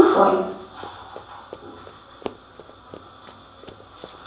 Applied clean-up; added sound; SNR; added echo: none; Run; 18 dB; reverberation time 0.7 s.